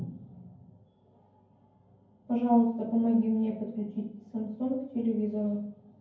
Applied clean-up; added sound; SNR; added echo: none; none; none; reverberation time 0.9 s.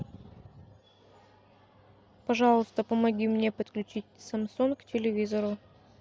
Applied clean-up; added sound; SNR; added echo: none; none; none; none.